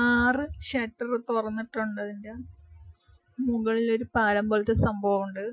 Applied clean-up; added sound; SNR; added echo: classical method Wiener filter.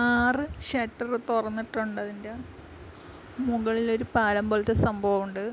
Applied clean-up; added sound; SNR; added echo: none; none; none; none.